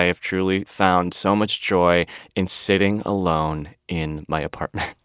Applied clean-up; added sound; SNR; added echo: none; none; none; none.